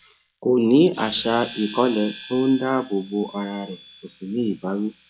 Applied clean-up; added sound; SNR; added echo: classical method log-MMSE.